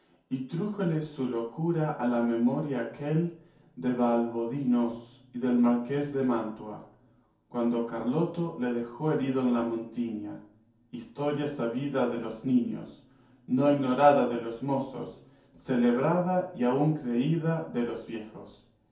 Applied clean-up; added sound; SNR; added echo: none; none; none; reverberation time 0.6 s.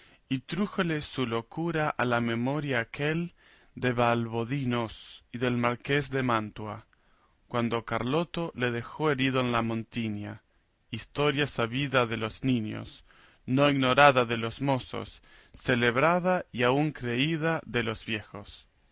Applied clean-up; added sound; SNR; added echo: none; none; none; none.